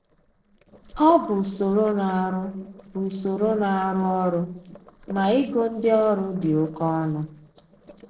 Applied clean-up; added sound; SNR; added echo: neural separator model SepFormer DNS4.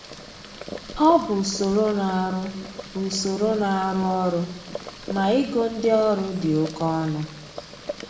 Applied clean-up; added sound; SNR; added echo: none; Boiling; 14 dB; reverberation time 0.7 s.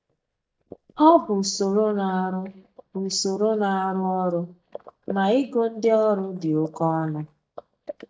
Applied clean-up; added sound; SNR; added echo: neural mask model DeepFilterNet 3.